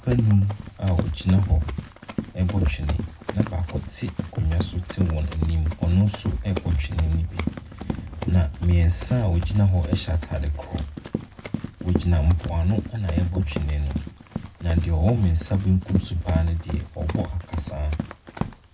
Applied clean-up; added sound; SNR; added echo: none; Run; 9 dB; reverberation time 0.3 s.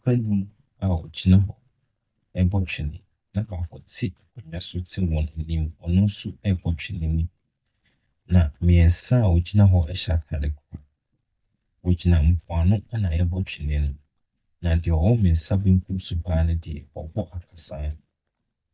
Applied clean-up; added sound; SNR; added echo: neural mask model DeepFilterNet 3.